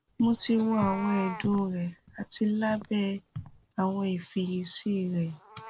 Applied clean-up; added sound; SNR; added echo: none; Walk, footsteps + Meow; 14 dB; none.